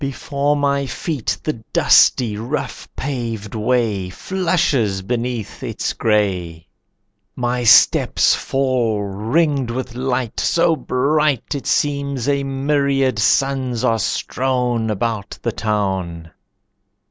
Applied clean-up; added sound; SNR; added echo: none; none; none; none.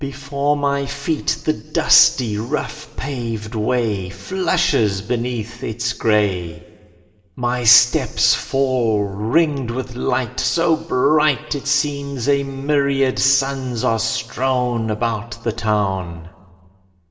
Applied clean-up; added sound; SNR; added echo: none; none; none; reverberation time 1.3 s.